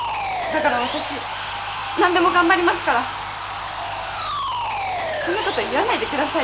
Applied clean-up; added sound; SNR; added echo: none; Sawing; 3 dB; none.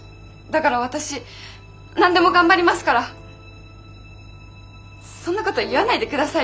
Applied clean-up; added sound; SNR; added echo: none; none; none; none.